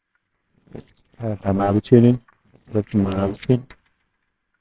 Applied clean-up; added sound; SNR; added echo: neural separator model SepFormer WHAMR!.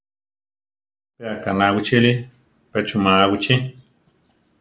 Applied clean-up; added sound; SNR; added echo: none; none; none; none.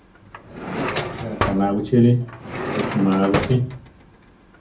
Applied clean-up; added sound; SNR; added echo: none; Drawer open or close; 6 dB; reverberation time 0.4 s.